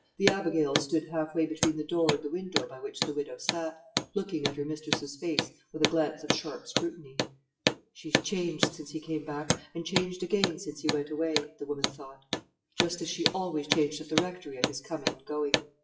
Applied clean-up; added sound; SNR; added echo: classical method WPE with log-MMSE.